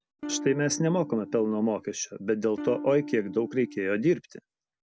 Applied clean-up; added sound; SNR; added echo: none; Electric guitar / Strum; 12 dB; none.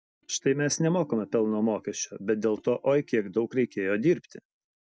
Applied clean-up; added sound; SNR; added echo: neural mask model DeepFilterNet 3.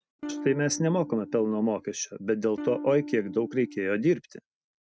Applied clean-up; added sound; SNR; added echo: neural mask model RNNoise.